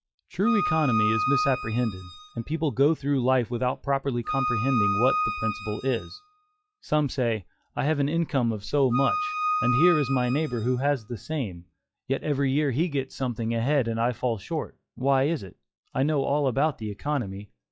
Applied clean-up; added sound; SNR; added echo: classical method log-MMSE.